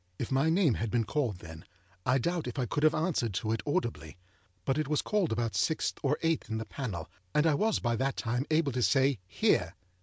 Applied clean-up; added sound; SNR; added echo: none; none; none; none.